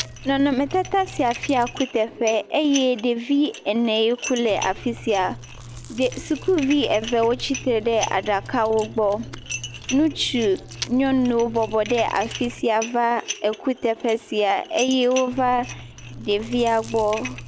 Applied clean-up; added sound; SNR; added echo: none; Dishes, pots, and pans + Chewing, mastication; 14 dB; none.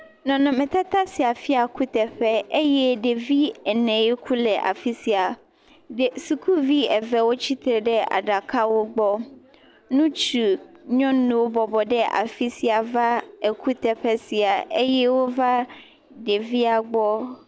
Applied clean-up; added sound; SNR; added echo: none; none; none; none.